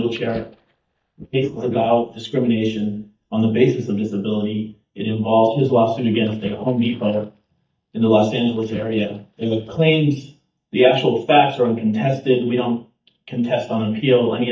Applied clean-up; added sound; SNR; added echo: neural mask model DeepFilterNet 3.